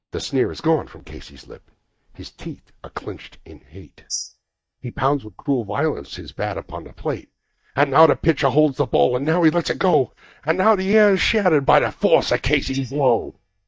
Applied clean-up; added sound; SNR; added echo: neural mask model DeepFilterNet 3.